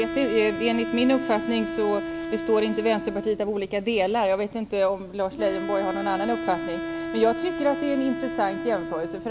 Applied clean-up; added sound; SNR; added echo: none; Wind instrument, woodwind instrument; 7 dB; none.